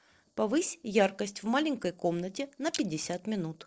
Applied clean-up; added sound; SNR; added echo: neural separator model SepFormer DNS4.